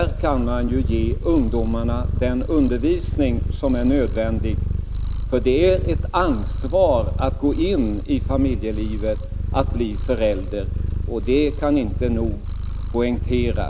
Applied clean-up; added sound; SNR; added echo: none; Purr; 1 dB; none.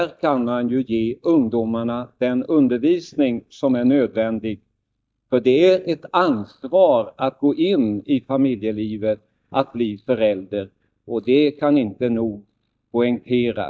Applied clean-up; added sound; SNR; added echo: neural mask model DeepFilterNet 3.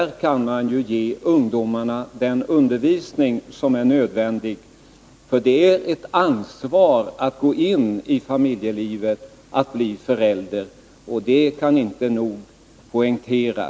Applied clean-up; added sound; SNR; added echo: none; none; none; none.